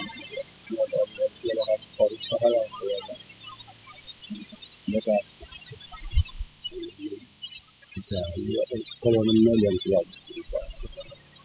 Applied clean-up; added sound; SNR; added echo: classical method spectral subtraction.